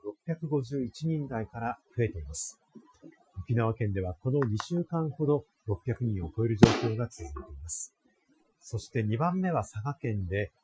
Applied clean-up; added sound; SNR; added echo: classical method Wiener filter.